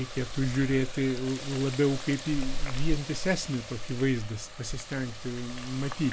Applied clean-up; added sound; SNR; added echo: none; Water tap, faucet; 3 dB; none.